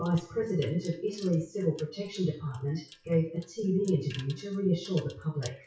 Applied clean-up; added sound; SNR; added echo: classical method WPE with log-MMSE.